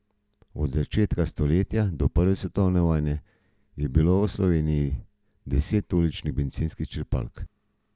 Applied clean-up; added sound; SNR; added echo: none; none; none; none.